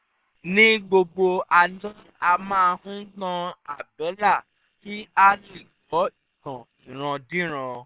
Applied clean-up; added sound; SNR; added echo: neural separator model SepFormer WHAM!.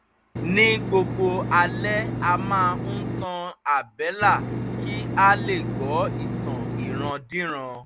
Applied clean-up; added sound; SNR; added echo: none; Engine; 3 dB; none.